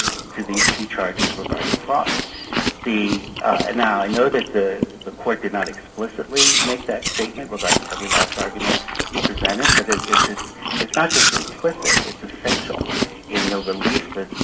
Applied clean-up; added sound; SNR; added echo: none; Chewing, mastication; -2 dB; reverberation time 2.9 s.